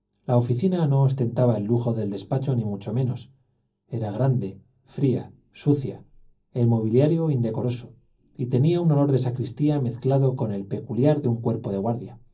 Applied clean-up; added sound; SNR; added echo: none; none; none; reverberation time 0.4 s.